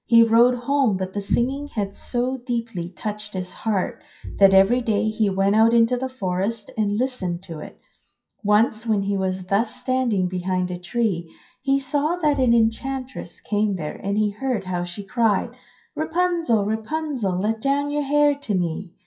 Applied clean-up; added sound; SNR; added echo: classical method WPE with log-MMSE.